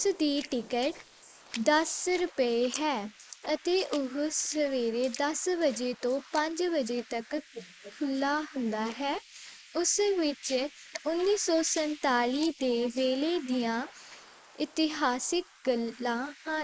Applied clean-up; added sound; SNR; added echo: neural mask model Resemble Enhance denoiser.